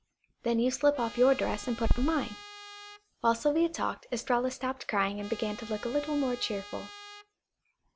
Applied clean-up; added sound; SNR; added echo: none; Trumpet; 17 dB; none.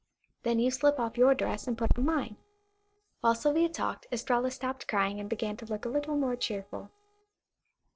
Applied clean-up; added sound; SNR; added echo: neural separator model SepFormer DNS4.